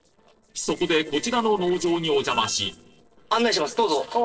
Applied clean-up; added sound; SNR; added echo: neural separator model SepFormer DNS4.